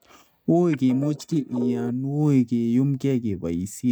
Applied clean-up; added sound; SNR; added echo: neural mask model DeepFilterNet 3.